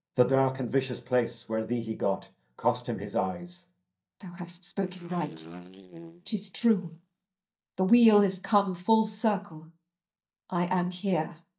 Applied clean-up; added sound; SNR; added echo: neural mask model DeepFilterNet 3.